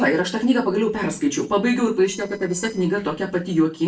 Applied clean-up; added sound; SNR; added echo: neural separator model SepFormer DNS4.